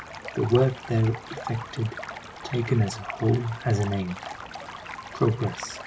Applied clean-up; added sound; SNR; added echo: none; Stream; 12 dB; none.